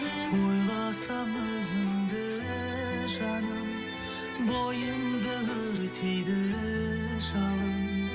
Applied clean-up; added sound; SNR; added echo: none; none; none; none.